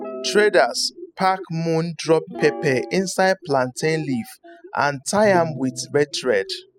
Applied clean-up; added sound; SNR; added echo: classical method spectral subtraction.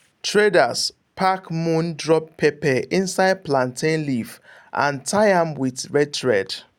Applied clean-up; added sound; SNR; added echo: none; none; none; none.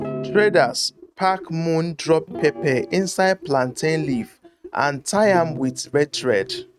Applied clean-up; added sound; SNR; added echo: neural mask model RNNoise.